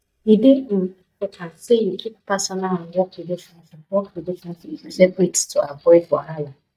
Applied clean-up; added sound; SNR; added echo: neural mask model DeepFilterNet 3.